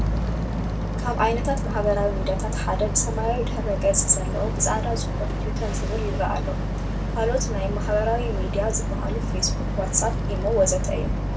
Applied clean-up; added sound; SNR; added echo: none; Boat, Water vehicle; -1 dB; reverberation time 0.2 s.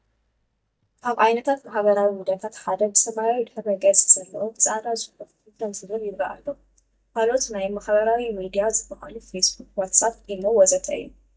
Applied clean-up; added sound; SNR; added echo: neural mask model DeepFilterNet 3.